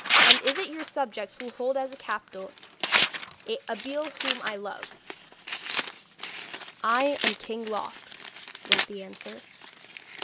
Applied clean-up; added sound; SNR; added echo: none; Tearing; -3 dB; none.